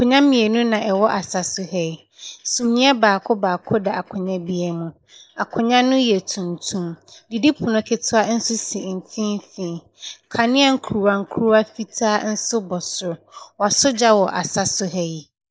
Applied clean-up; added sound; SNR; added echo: neural mask model Resemble Enhance denoiser.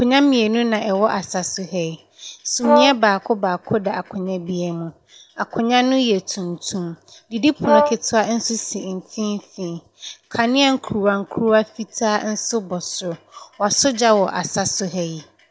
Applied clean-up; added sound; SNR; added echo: none; Brass instrument; -1 dB; none.